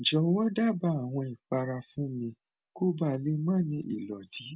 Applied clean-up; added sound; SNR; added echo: none; none; none; none.